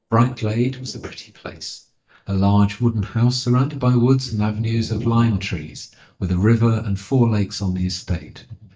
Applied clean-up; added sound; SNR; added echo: neural mask model DeepFilterNet 3.